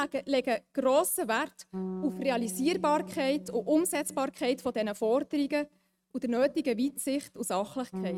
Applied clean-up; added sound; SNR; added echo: neural mask model RNNoise.